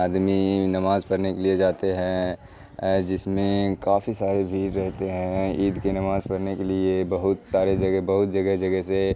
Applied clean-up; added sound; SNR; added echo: none; none; none; none.